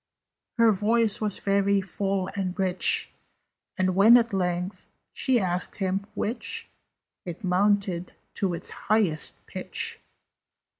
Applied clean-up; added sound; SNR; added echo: none; none; none; none.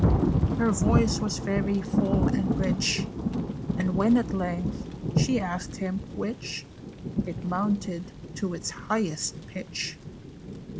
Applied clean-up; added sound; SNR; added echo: none; Thunder / Rain; -1 dB; none.